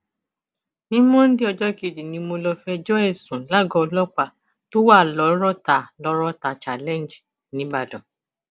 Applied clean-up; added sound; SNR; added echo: none; none; none; none.